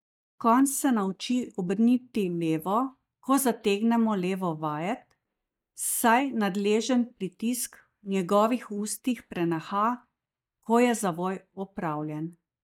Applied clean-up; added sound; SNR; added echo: neural mask model DeepFilterNet 3.